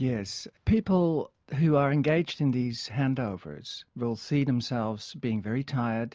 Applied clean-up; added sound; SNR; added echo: none; none; none; none.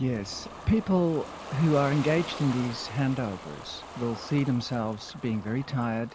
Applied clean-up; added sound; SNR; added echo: none; Ocean; 14 dB; none.